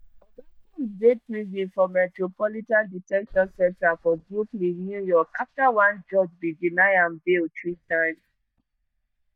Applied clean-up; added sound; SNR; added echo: neural mask model DeepFilterNet 3.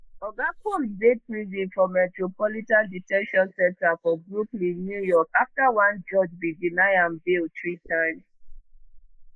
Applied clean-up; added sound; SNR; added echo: neural mask model Resemble Enhance denoiser.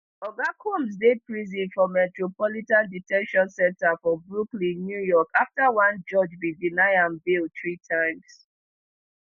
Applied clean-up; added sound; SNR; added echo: none; none; none; none.